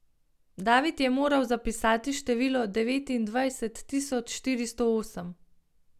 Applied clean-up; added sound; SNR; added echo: none; none; none; none.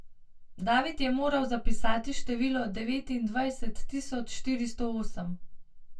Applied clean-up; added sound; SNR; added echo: none; none; none; reverberation time 0.1 s.